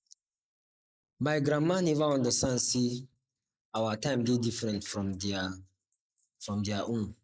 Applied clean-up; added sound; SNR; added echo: neural mask model Resemble Enhance denoiser.